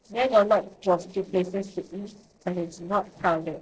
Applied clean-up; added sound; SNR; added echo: neural separator model SepFormer DNS4.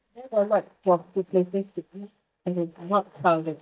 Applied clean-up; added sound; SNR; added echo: neural mask model DeepFilterNet 3.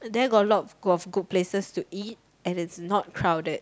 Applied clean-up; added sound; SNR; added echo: none; none; none; none.